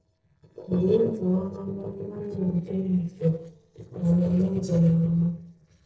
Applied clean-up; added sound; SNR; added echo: neural separator model SepFormer DNS4.